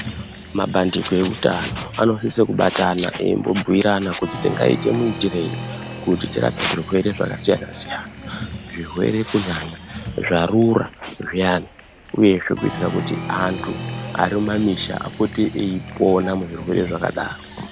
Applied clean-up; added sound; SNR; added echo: none; Applause; 12 dB; none.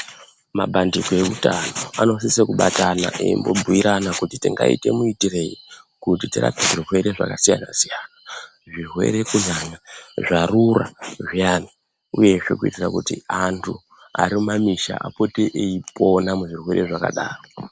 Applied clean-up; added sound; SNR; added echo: none; none; none; none.